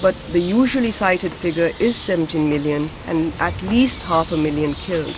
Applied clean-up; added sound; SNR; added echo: none; Bird; 12 dB; none.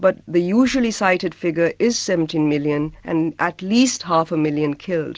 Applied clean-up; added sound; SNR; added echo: none; none; none; none.